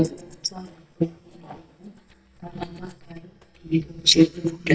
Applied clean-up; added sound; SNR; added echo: neural mask model DeepFilterNet 3.